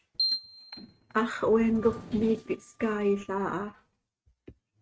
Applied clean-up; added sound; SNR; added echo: neural mask model RNNoise.